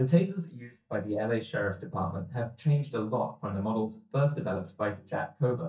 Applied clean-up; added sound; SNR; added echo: neural mask model DeepFilterNet 3.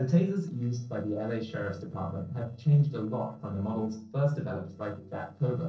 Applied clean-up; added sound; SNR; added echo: neural separator model SepFormer DNS4.